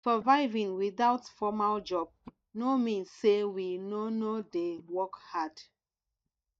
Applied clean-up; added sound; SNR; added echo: neural mask model DeepFilterNet 3.